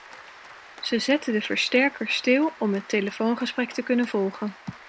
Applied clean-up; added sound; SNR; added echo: none; Applause; 20 dB; none.